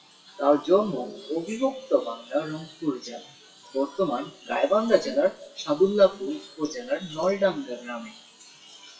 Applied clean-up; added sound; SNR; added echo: classical method WPE with log-MMSE.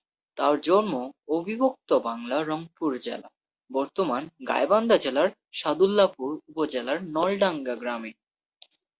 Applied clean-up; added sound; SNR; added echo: none; none; none; none.